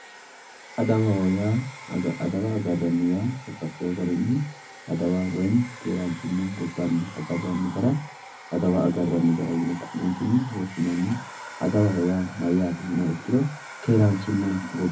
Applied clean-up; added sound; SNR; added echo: none; Domestic sounds, home sounds; 16 dB; reverberation time 0.4 s.